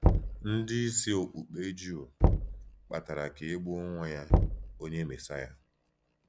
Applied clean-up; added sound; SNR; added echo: none; Knock; -4 dB; none.